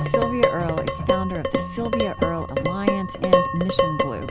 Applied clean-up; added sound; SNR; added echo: none; Dishes, pots, and pans; -3 dB; none.